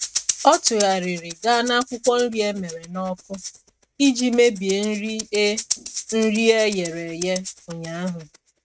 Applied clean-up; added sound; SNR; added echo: neural mask model RNNoise.